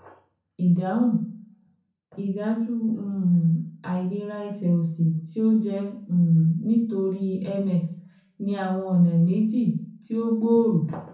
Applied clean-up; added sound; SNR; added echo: none; none; none; reverberation time 0.5 s.